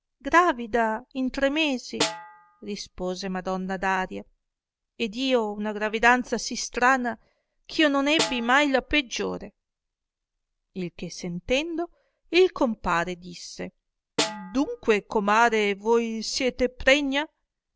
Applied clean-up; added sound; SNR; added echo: none; Snare drum; 8 dB; none.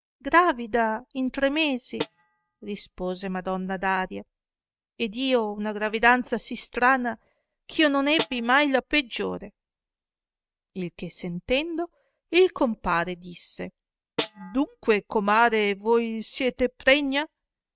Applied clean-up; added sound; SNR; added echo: neural mask model RNNoise.